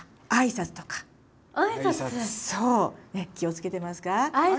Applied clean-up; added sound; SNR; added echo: none; none; none; none.